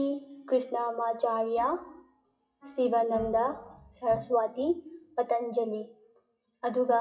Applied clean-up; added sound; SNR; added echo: classical method WPE with log-MMSE.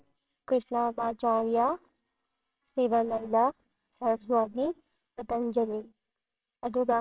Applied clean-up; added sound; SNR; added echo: neural separator model SepFormer WHAMR!.